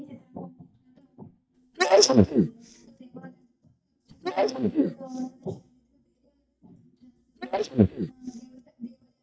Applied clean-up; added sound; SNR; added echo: neural mask model DeepFilterNet 3.